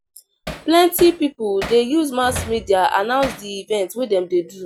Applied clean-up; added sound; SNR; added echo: none; Hammer; 15 dB; none.